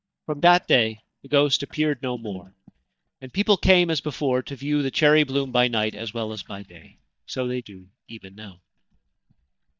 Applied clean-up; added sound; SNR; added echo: neural mask model DeepFilterNet 3.